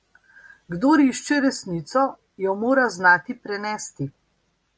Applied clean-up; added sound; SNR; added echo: none; none; none; none.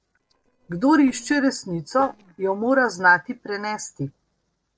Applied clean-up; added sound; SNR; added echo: neural separator model SepFormer DNS4.